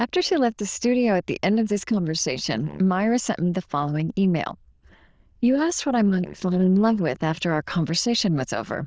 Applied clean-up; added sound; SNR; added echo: neural diffusion model UNIVERSE++.